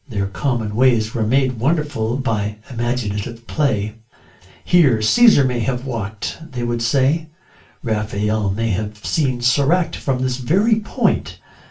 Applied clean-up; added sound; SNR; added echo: none; none; none; reverberation time 0.2 s.